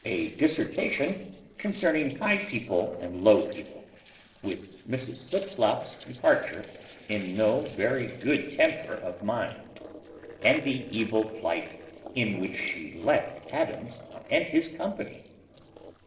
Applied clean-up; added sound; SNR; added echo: neural separator model SepFormer DNS4.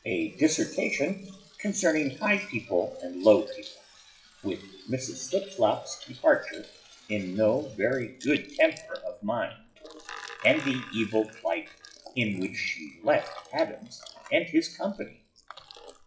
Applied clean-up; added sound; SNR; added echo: classical method WPE with log-MMSE.